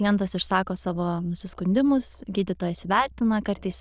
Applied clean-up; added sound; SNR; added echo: neural diffusion model UNIVERSE++.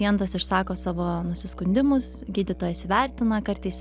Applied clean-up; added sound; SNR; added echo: none; Musical instrument; 14 dB; none.